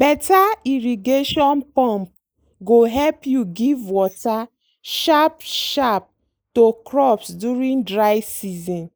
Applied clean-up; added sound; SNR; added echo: neural mask model Resemble Enhance denoiser.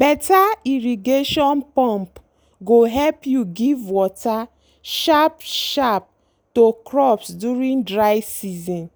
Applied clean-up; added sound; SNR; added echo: none; none; none; none.